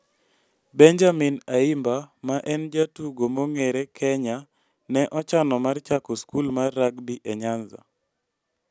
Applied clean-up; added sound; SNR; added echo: none; none; none; none.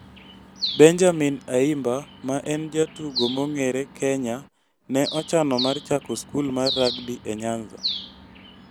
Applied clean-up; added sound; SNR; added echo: none; Bird; 11 dB; none.